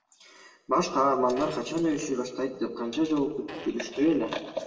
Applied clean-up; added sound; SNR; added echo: none; Fart; 18 dB; reverberation time 0.9 s.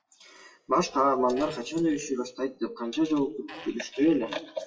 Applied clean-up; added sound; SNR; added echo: classical method WPE with log-MMSE.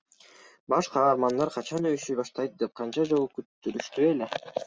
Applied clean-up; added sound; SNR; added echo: none; none; none; none.